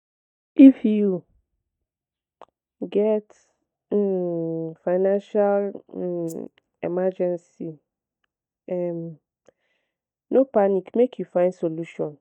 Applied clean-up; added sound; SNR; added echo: neural mask model DeepFilterNet 3.